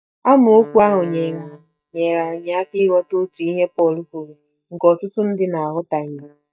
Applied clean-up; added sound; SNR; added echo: neural mask model DeepFilterNet 3.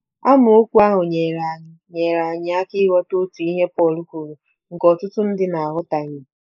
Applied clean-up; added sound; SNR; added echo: neural mask model Resemble Enhance denoiser.